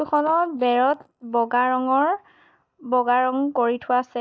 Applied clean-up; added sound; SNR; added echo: neural mask model DeepFilterNet 3.